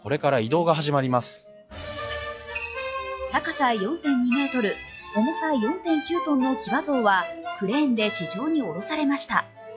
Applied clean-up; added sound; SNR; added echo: classical method log-MMSE.